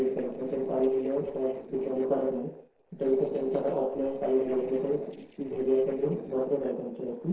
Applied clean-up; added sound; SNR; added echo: neural separator model SepFormer DNS4.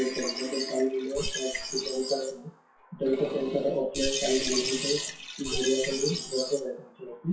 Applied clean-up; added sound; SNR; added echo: classical method WPE with log-MMSE.